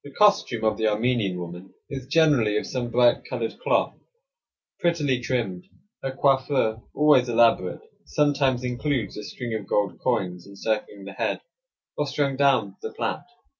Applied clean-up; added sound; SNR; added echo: none; none; none; none.